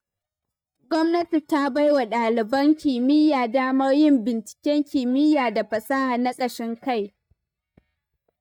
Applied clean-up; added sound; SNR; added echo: neural mask model DeepFilterNet 3.